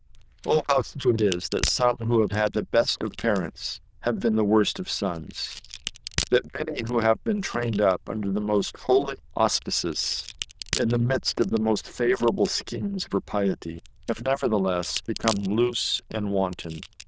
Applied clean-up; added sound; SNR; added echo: neural diffusion model UNIVERSE++.